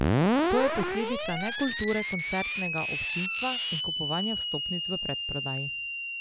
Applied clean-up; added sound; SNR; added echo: none; Screech; -5 dB; none.